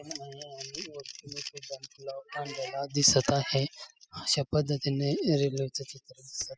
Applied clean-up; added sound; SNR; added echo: classical method spectral subtraction.